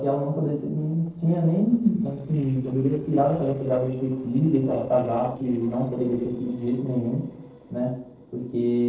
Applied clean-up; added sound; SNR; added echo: neural separator model SepFormer DNS4.